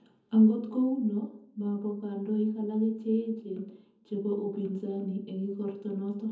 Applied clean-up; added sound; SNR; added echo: none; none; none; reverberation time 0.7 s.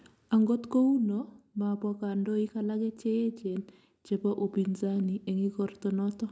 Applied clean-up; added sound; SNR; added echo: none; none; none; none.